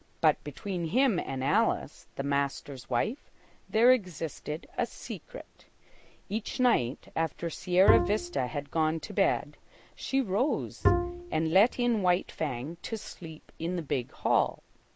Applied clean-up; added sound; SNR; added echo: none; Bowed string instrument; 0 dB; none.